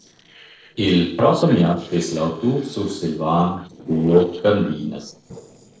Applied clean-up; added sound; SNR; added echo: neural separator model SepFormer DNS4.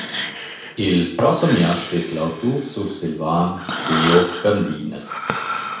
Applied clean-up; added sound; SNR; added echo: none; Breathing; 7 dB; reverberation time 0.6 s.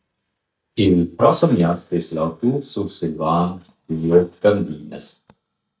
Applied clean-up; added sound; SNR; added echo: neural mask model DeepFilterNet 3.